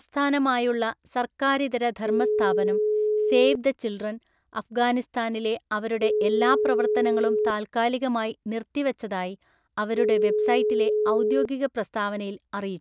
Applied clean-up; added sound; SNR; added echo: none; Telephone; 1 dB; none.